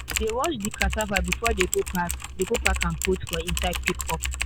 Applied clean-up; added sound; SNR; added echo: none; Typing; 0 dB; none.